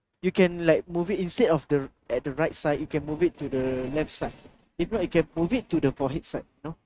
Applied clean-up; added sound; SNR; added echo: neural mask model RNNoise.